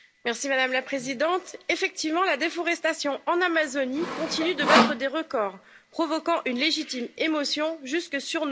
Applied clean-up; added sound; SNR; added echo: none; Sawing; -1 dB; none.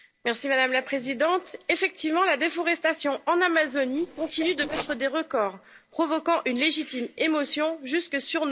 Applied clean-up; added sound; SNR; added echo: neural separator model SepFormer DNS4.